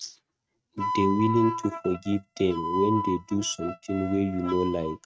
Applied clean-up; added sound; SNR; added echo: neural mask model RNNoise.